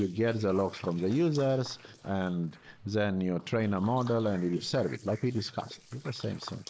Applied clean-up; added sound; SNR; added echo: neural mask model Resemble Enhance denoiser.